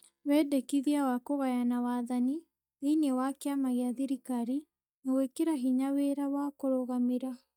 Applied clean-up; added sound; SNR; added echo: neural mask model DeepFilterNet 3.